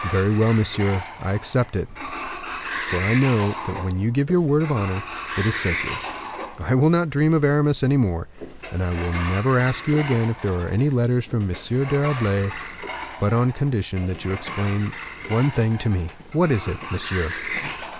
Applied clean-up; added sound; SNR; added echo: none; Sliding door; 11 dB; none.